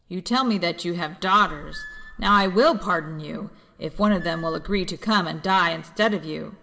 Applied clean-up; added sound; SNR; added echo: none; Squeak / Screech; 13 dB; reverberation time 1.2 s.